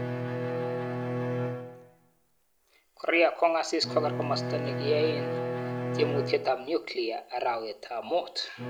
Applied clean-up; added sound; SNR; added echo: none; Bowed string instrument; 4 dB; none.